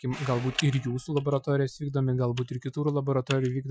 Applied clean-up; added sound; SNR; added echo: classical method Wiener filter.